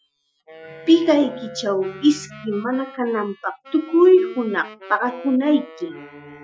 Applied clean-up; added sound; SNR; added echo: classical method Wiener filter.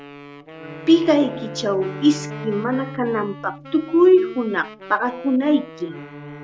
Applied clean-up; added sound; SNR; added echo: none; Wind instrument, woodwind instrument + Bowed string instrument; 14 dB; none.